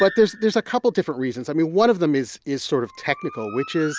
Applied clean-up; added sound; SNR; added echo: none; Bird; 18 dB; none.